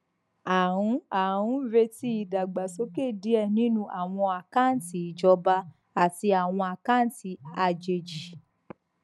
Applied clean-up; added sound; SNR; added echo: none; Telephone; 19 dB; none.